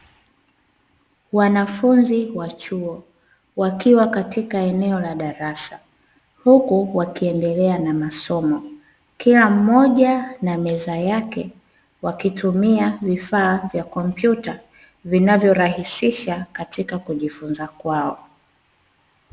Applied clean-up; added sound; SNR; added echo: none; none; none; none.